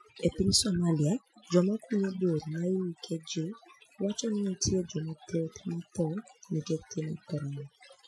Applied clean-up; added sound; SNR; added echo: classical method Wiener filter.